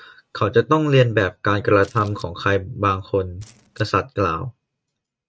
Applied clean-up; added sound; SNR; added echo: neural mask model RNNoise.